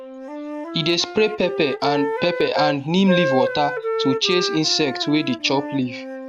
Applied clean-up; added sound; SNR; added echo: none; Wind instrument, woodwind instrument; 5 dB; none.